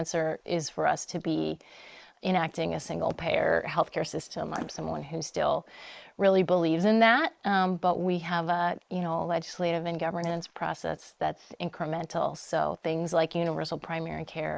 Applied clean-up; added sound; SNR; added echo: neural mask model Resemble Enhance denoiser.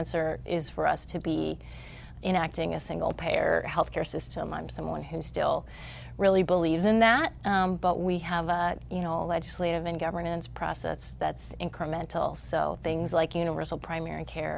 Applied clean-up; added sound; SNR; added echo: none; none; none; none.